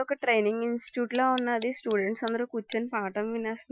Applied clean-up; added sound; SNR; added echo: classical method Wiener filter.